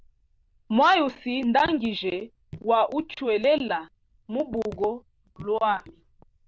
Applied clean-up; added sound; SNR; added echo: neural diffusion model UNIVERSE++.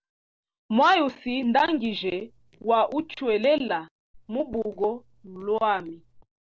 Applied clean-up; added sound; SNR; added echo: neural separator model SepFormer DNS4.